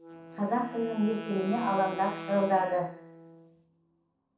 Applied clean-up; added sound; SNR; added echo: none; Wind instrument, woodwind instrument; 12 dB; reverberation time 0.6 s.